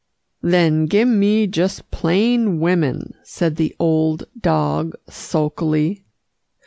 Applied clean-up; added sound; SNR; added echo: none; none; none; none.